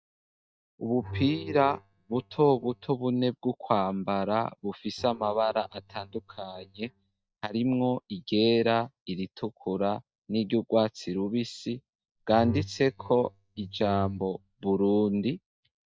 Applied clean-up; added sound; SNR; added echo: neural mask model DeepFilterNet 3.